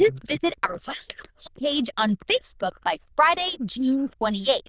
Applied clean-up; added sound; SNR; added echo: neural diffusion model UNIVERSE++.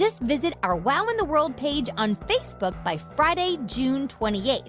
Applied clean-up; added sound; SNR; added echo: none; none; none; none.